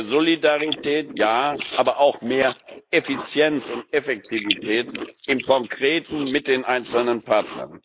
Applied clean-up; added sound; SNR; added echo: neural mask model Resemble Enhance denoiser.